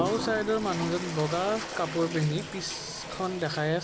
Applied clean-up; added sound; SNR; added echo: none; Toilet flush; 7 dB; none.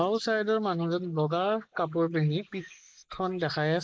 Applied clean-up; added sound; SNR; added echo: neural mask model Resemble Enhance denoiser.